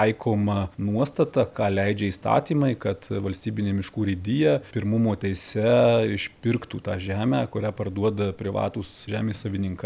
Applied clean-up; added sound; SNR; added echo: none; none; none; none.